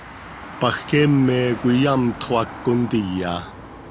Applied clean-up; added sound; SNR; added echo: none; Motor vehicle (road); 15 dB; none.